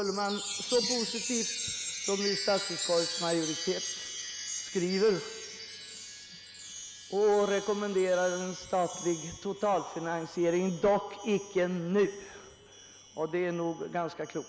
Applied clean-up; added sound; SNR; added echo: none; Chime; 8 dB; none.